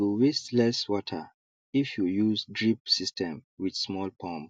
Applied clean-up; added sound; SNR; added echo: none; none; none; none.